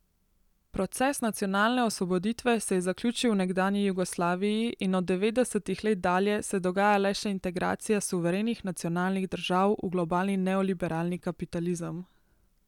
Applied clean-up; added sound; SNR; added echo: none; none; none; none.